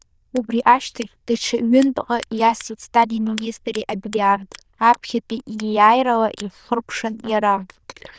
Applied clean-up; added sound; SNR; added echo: neural diffusion model UNIVERSE++.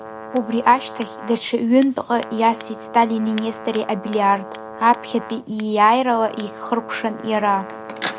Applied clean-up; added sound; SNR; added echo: none; Scissors + Brass instrument; 14 dB; none.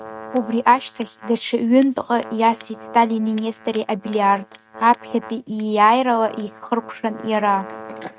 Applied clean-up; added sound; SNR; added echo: neural mask model RNNoise.